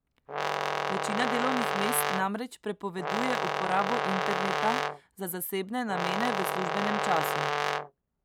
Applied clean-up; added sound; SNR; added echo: none; Brass instrument; -3 dB; none.